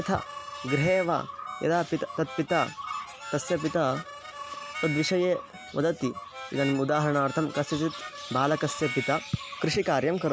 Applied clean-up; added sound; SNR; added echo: none; Harmonica; 12 dB; none.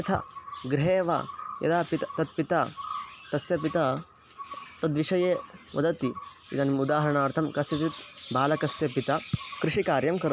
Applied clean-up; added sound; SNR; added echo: none; none; none; none.